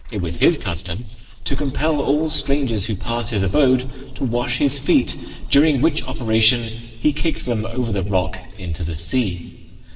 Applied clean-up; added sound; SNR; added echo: neural separator model SepFormer DNS4.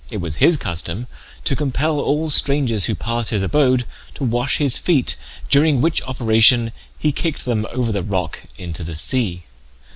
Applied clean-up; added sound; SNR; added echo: none; none; none; none.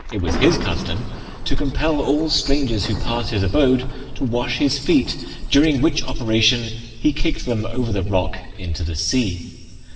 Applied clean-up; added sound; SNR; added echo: none; Thunder; 15 dB; reverberation time 2.8 s.